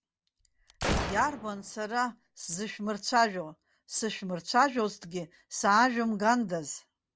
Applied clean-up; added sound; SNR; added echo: none; Gunshot, gunfire; 7 dB; none.